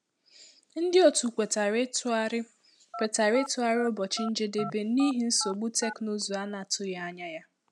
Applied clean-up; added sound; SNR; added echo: none; Telephone; 12 dB; none.